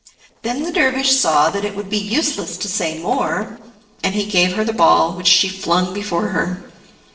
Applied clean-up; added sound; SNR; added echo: neural separator model SepFormer DNS4.